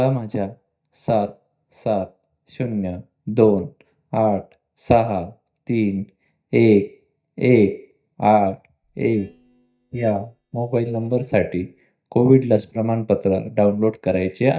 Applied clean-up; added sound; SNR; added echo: neural mask model DeepFilterNet 3.